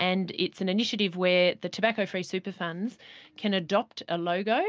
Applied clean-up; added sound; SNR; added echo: none; none; none; none.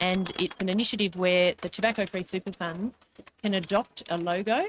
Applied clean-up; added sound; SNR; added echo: neural mask model RNNoise.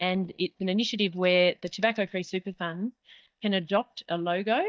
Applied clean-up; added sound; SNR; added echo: neural mask model DeepFilterNet 3.